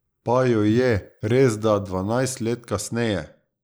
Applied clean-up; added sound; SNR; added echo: neural mask model Resemble Enhance denoiser.